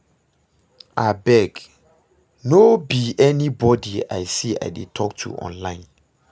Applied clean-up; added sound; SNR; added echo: none; none; none; none.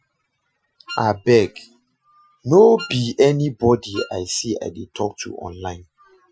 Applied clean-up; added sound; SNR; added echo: classical method Wiener filter.